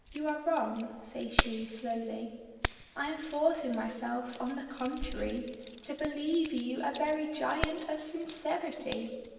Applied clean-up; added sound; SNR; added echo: none; Keys jangling; 4 dB; reverberation time 1.2 s.